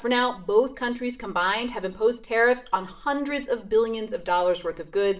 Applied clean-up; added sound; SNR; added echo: none; none; none; reverberation time 0.4 s.